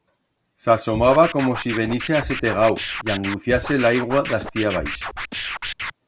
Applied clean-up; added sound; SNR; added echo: none; Scratching (performance technique); 9 dB; none.